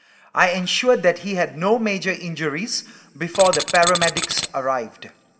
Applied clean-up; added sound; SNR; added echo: none; Tools; 3 dB; reverberation time 1.1 s.